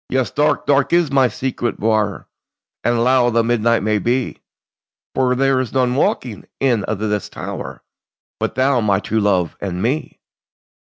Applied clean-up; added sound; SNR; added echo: none; none; none; none.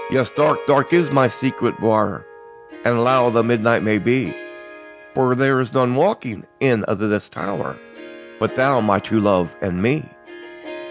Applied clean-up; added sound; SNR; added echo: none; Harp; 16 dB; none.